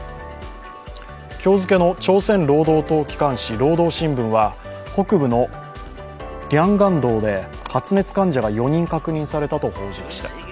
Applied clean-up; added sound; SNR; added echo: none; none; none; none.